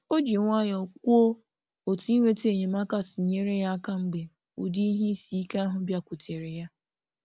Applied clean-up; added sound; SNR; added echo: none; none; none; none.